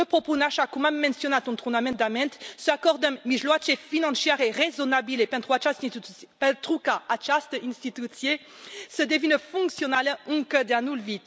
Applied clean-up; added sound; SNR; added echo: none; none; none; none.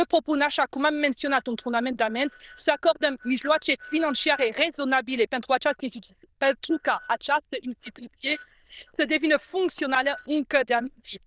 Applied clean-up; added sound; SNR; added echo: neural diffusion model UNIVERSE++.